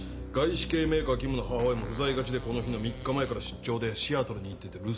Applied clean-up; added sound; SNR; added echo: none; Fart; 18 dB; none.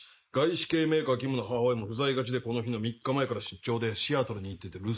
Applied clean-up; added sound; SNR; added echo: neural mask model Resemble Enhance denoiser.